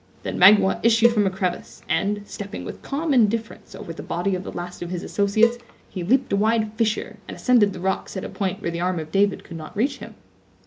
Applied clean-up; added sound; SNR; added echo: none; Cowbell; 6 dB; none.